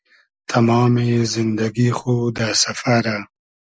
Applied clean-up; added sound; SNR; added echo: neural mask model Resemble Enhance denoiser.